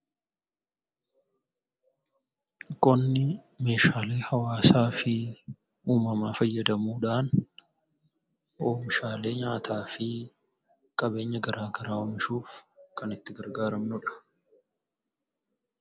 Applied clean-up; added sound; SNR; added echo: none; none; none; none.